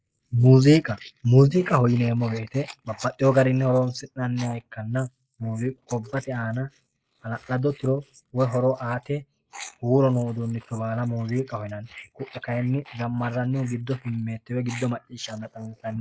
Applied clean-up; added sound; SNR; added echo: neural mask model Resemble Enhance denoiser.